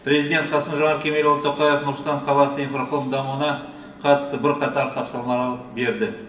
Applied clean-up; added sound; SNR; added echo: none; Chime; 19 dB; reverberation time 2.2 s.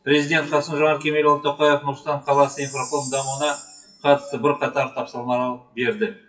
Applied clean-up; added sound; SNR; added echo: classical method WPE with log-MMSE.